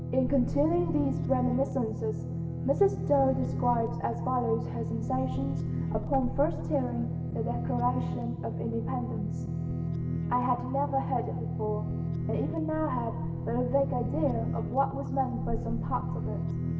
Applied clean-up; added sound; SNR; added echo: none; Guitar; 1 dB; reverberation time 1.8 s.